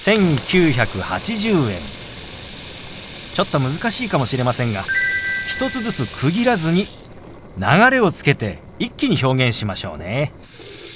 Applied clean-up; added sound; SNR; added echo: none; Sink (filling or washing) / Water tap, faucet + Fire; 14 dB; none.